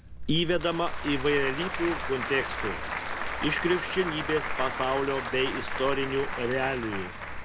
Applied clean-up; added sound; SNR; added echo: none; Applause / Crowd; 3 dB; none.